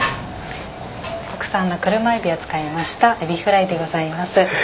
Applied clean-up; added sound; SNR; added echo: none; Thunder; 19 dB; none.